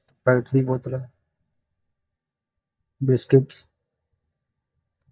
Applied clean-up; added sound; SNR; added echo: neural mask model DeepFilterNet 3.